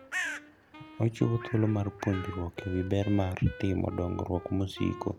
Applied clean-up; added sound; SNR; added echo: none; Bird + Wind instrument, woodwind instrument; 12 dB; none.